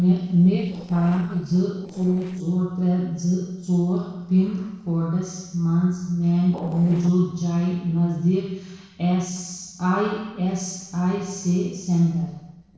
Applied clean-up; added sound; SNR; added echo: neural separator model SepFormer DNS4.